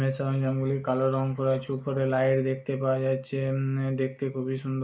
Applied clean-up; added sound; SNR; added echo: neural mask model Resemble Enhance denoiser.